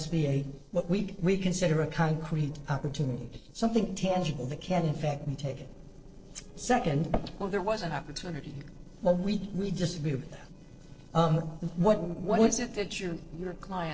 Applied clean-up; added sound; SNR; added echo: neural separator model SepFormer DNS4.